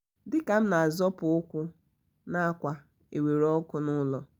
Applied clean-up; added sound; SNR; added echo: none; none; none; none.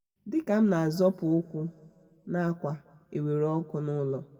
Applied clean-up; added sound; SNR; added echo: none; none; none; reverberation time 1.4 s.